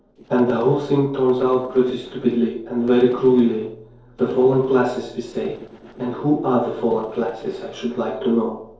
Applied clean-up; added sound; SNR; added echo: neural separator model SepFormer DNS4.